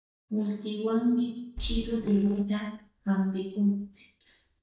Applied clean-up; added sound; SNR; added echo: neural mask model DeepFilterNet 3.